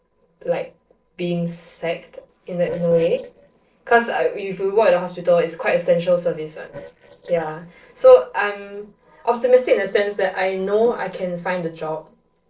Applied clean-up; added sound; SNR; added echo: neural separator model SepFormer DNS4.